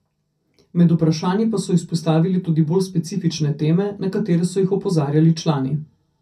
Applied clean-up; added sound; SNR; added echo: none; none; none; reverberation time 0.3 s.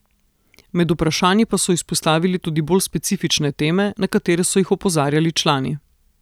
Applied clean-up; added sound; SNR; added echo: none; none; none; none.